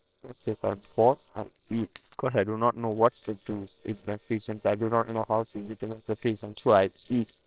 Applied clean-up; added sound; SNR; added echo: neural separator model SepFormer WHAMR!.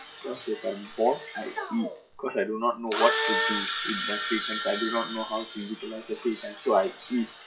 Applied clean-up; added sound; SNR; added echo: classical method WPE with log-MMSE.